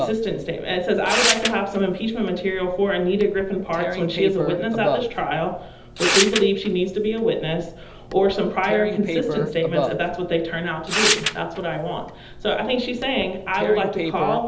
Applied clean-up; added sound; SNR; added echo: none; Tearing; 5 dB; reverberation time 1.2 s.